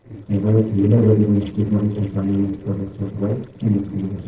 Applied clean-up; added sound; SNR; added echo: neural separator model SepFormer DNS4.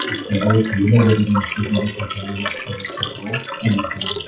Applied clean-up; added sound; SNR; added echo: classical method WPE with log-MMSE.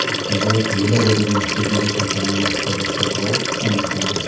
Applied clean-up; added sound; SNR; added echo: none; Liquid; 1 dB; reverberation time 0.8 s.